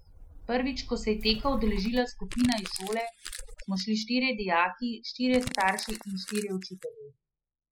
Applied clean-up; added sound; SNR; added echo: classical method spectral subtraction.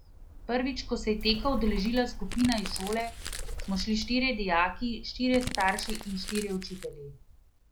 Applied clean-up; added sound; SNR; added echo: none; Crumpling, crinkling + Bird; 7 dB; none.